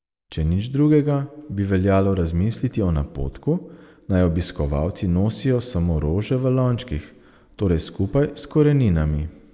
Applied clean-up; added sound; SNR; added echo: none; none; none; none.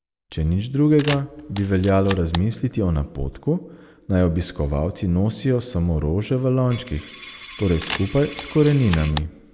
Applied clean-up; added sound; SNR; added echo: none; Coin (dropping) + Camera; 13 dB; none.